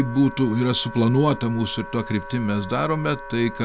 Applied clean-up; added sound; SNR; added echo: none; Wind instrument, woodwind instrument; 15 dB; none.